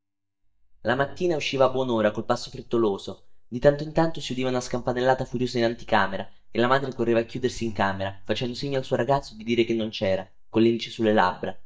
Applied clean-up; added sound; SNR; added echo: neural mask model DeepFilterNet 3.